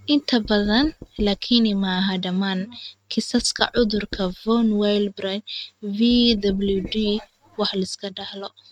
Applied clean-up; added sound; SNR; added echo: neural mask model RNNoise.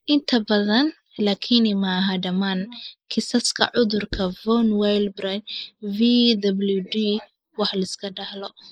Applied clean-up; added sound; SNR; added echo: neural mask model Resemble Enhance denoiser.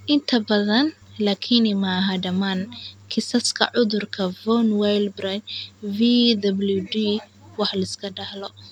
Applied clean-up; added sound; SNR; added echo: none; none; none; none.